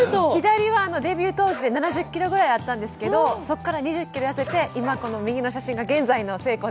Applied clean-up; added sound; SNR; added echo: none; Bark; 16 dB; none.